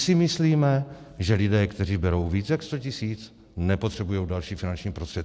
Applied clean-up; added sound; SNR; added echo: none; none; none; none.